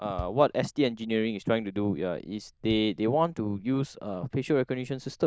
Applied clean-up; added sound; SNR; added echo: neural diffusion model UNIVERSE++.